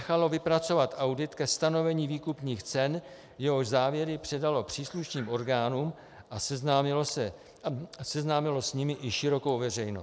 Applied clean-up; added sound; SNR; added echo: none; none; none; none.